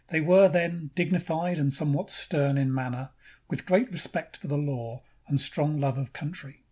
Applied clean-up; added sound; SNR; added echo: none; none; none; none.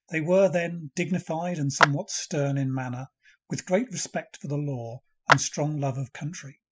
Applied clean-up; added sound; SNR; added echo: classical method spectral subtraction.